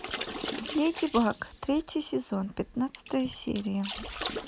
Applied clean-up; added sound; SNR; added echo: none; Water / Splash, splatter; 9 dB; none.